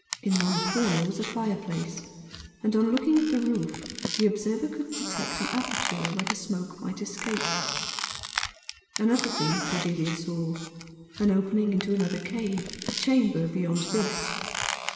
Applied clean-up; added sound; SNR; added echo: none; Squeak; 6 dB; reverberation time 2.1 s.